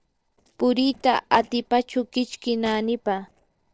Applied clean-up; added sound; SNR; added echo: neural separator model SepFormer DNS4.